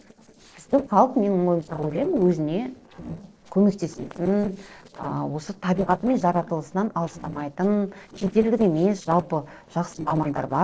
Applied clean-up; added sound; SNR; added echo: neural separator model SepFormer DNS4.